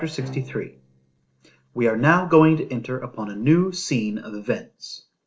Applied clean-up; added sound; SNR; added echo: neural separator model SepFormer DNS4.